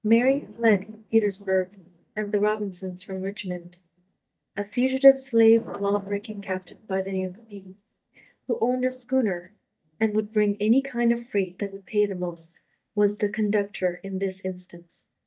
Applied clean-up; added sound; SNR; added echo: neural mask model DeepFilterNet 3.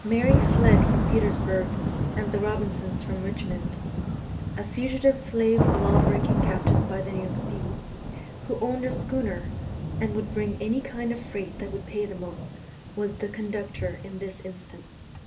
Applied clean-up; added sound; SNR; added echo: none; Thunder / Rain; -3 dB; reverberation time 0.3 s.